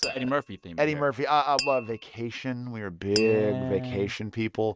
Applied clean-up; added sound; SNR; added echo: neural mask model RNNoise.